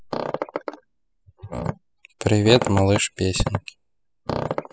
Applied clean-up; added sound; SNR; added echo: classical method spectral subtraction.